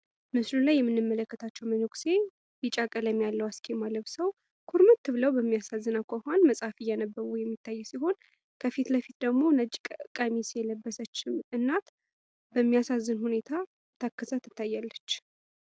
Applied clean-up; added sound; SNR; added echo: none; none; none; none.